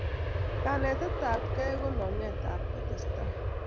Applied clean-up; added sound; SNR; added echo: none; Aircraft; -4 dB; none.